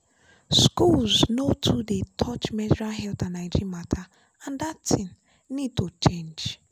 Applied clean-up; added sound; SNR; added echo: none; none; none; none.